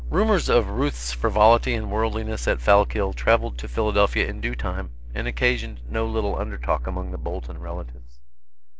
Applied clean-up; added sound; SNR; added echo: none; none; none; none.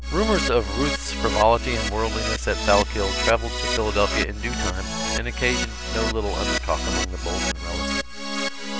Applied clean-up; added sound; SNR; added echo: none; Keyboard (musical); 4 dB; none.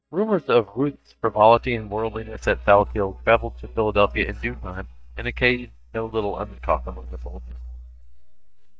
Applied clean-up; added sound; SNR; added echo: neural mask model DeepFilterNet 3.